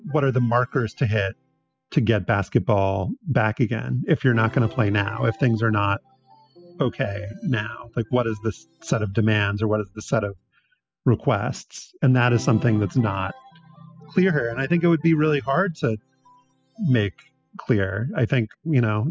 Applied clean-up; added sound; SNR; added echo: classical method spectral subtraction.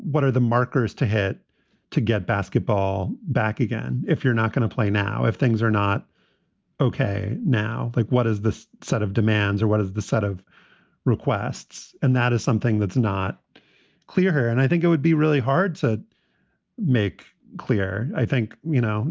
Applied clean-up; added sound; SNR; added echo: none; none; none; none.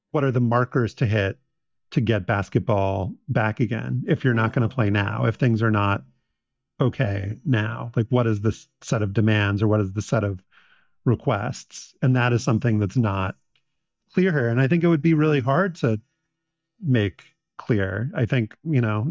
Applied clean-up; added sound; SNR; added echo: neural mask model DeepFilterNet 3.